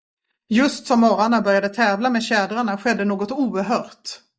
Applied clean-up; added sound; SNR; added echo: neural mask model DeepFilterNet 3.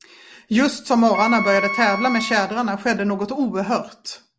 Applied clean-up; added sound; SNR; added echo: none; Wind instrument, woodwind instrument; 8 dB; none.